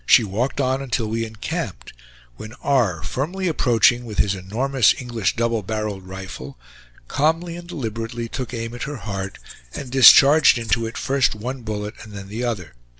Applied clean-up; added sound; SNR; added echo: none; Rattle (instrument); 15 dB; none.